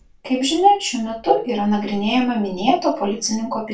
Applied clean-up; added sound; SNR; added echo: none; none; none; reverberation time 0.2 s.